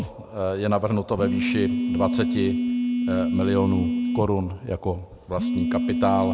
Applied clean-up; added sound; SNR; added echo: none; Telephone; 0 dB; none.